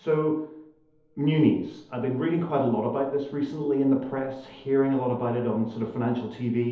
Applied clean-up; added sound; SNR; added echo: none; none; none; reverberation time 2.2 s.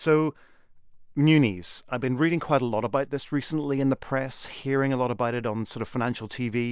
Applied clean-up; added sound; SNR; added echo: none; none; none; none.